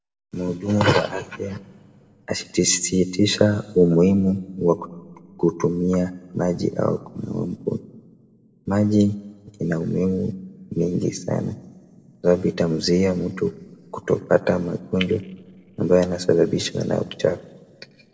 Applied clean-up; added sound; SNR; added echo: none; none; none; reverberation time 1.3 s.